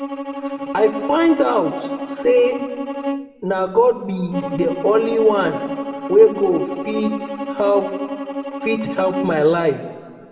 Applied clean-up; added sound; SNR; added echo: none; Bowed string instrument; 8 dB; reverberation time 1.6 s.